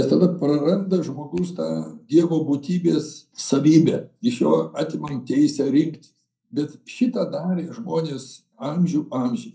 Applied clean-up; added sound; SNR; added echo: neural mask model DeepFilterNet 3.